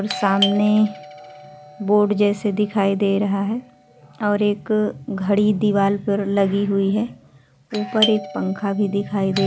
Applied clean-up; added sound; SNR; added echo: none; Doorbell; 13 dB; none.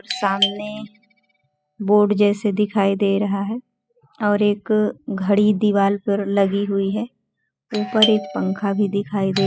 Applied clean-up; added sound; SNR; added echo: classical method spectral subtraction.